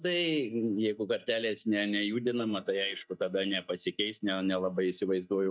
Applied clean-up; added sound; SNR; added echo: neural mask model DeepFilterNet 3.